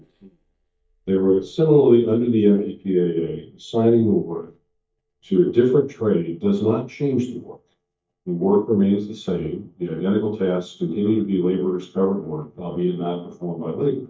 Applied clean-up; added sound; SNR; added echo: neural mask model DeepFilterNet 3.